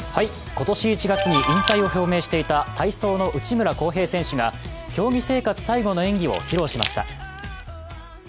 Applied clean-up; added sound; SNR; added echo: none; Keys jangling; 14 dB; none.